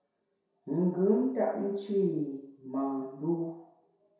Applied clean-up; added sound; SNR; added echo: none; none; none; reverberation time 0.7 s.